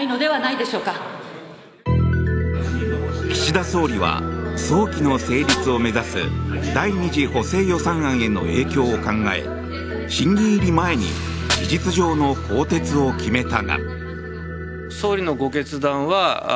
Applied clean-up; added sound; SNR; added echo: none; Fire; 17 dB; none.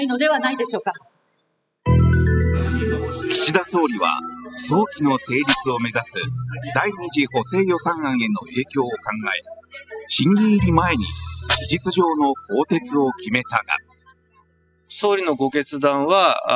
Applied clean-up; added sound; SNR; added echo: classical method spectral subtraction.